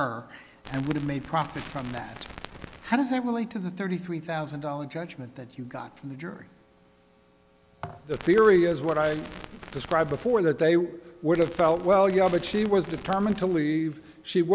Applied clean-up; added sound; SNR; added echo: none; Crackle; 16 dB; none.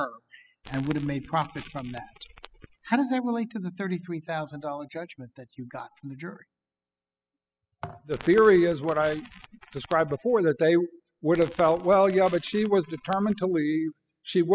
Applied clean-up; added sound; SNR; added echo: classical method spectral subtraction.